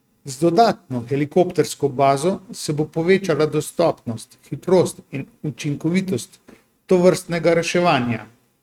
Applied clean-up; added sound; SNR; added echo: neural mask model RNNoise.